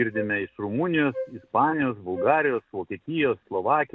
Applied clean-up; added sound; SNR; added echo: none; Wind instrument, woodwind instrument; 12 dB; none.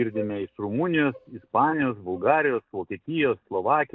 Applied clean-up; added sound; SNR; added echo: neural mask model DeepFilterNet 3.